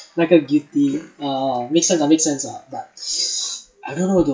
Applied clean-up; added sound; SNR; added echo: classical method WPE with log-MMSE.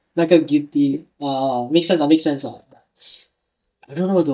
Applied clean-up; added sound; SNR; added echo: neural mask model DeepFilterNet 3.